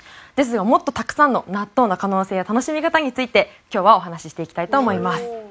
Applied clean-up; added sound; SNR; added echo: none; none; none; none.